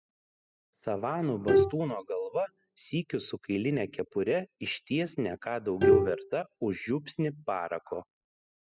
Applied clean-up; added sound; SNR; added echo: classical method spectral subtraction.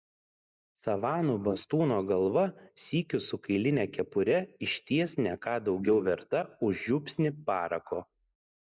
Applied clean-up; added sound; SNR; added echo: neural mask model Resemble Enhance denoiser.